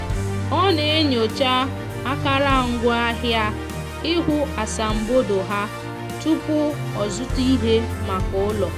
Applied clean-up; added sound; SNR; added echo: none; Musical instrument; 4 dB; none.